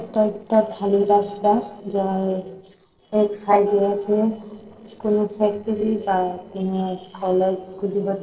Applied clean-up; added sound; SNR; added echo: neural separator model SepFormer DNS4.